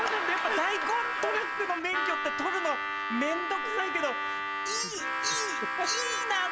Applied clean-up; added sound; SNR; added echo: none; Harmonica; 0 dB; none.